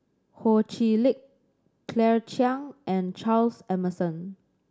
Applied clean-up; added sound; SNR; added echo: none; none; none; none.